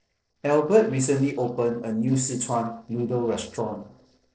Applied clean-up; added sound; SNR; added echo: neural separator model SepFormer DNS4.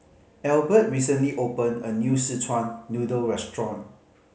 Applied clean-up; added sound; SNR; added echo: none; none; none; none.